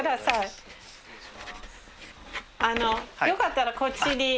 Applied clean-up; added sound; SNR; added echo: none; Writing; 11 dB; none.